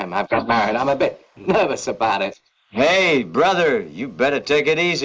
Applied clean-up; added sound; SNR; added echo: neural mask model Resemble Enhance denoiser.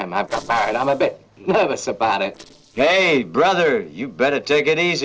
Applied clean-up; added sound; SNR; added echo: neural separator model SepFormer DNS4.